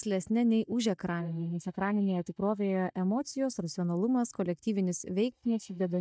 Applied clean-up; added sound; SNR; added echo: neural mask model DeepFilterNet 3.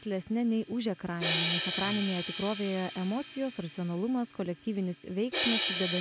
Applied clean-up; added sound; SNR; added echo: none; Crash cymbal; 1 dB; none.